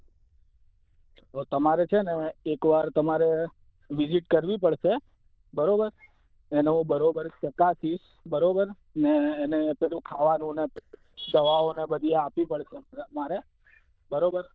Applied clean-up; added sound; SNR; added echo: neural diffusion model UNIVERSE++.